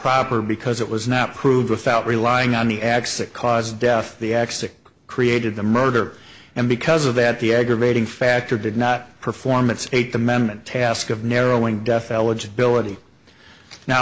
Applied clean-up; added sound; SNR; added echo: none; none; none; none.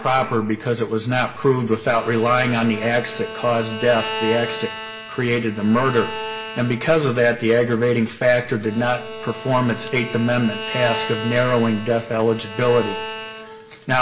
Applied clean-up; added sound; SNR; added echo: none; Bowed string instrument; 12 dB; reverberation time 0.5 s.